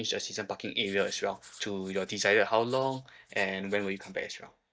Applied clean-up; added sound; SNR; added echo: neural mask model DeepFilterNet 3.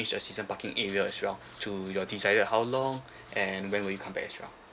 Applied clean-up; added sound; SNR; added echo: none; Writing; 20 dB; none.